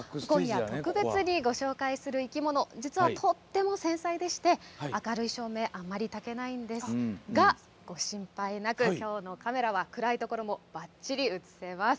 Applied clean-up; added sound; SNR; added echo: none; none; none; none.